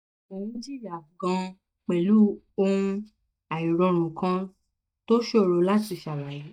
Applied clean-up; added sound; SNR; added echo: neural mask model DeepFilterNet 3.